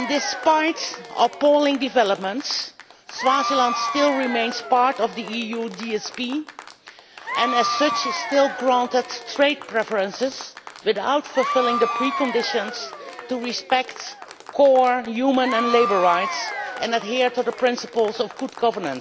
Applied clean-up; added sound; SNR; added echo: none; Applause / Crowd / Cheering; 8 dB; none.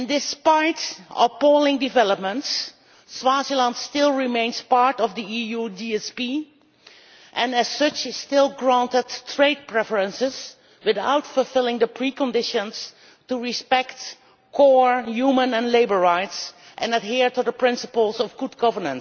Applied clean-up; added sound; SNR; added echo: none; none; none; none.